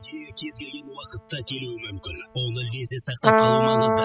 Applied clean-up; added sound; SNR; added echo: classical method spectral subtraction.